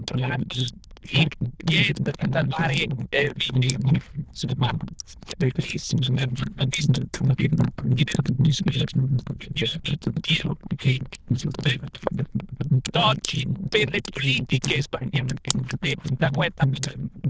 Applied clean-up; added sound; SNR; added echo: neural diffusion model UNIVERSE++.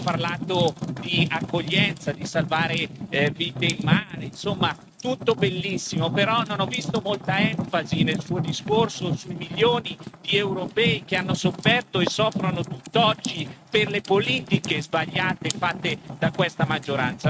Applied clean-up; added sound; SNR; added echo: neural mask model RNNoise.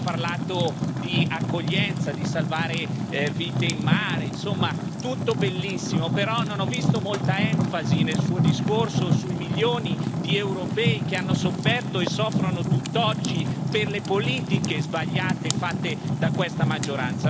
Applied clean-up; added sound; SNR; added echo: none; Fire; -4 dB; none.